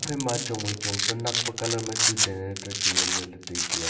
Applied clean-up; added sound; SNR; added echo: none; Domestic sounds, home sounds; -4 dB; reverberation time 2.1 s.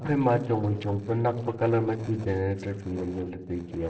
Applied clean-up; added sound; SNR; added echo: neural separator model SepFormer DNS4.